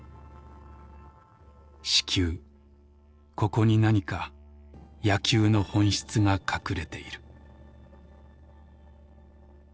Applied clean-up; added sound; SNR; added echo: neural separator model SepFormer DNS4.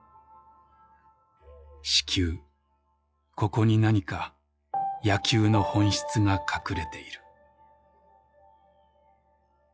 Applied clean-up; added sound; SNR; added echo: classical method log-MMSE.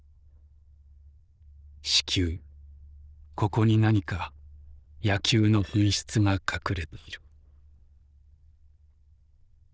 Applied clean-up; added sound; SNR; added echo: neural diffusion model UNIVERSE++.